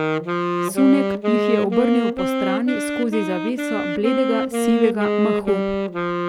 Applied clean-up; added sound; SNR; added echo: none; Wind instrument, woodwind instrument; -1 dB; none.